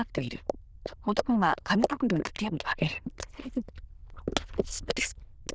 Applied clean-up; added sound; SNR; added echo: neural diffusion model UNIVERSE++.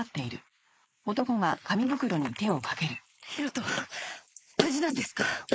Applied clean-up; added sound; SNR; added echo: neural mask model Resemble Enhance denoiser.